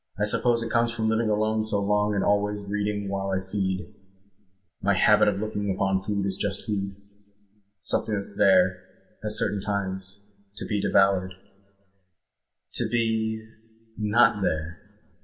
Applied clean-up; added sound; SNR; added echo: none; none; none; reverberation time 0.7 s.